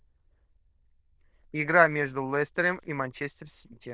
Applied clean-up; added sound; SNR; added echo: neural diffusion model UNIVERSE++.